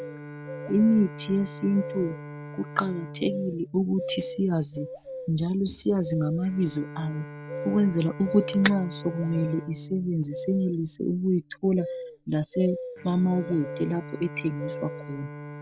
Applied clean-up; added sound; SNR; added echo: none; Bowed string instrument + Bird vocalization, bird call, bird song; 11 dB; none.